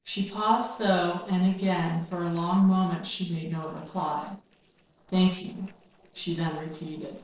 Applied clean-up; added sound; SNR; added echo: neural separator model SepFormer DNS4.